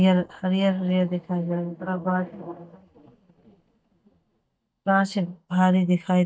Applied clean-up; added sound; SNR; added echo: neural mask model DeepFilterNet 3.